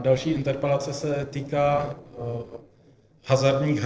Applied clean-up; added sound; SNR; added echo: neural separator model SepFormer DNS4.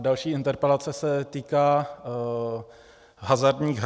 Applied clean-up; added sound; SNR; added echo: none; none; none; none.